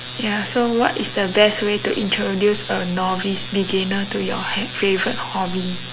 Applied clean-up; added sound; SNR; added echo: none; none; none; none.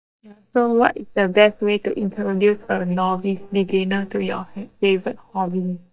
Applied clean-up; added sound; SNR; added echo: neural mask model DeepFilterNet 3.